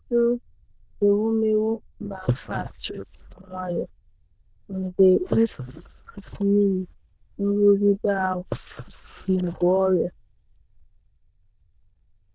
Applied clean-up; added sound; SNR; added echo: neural diffusion model UNIVERSE++.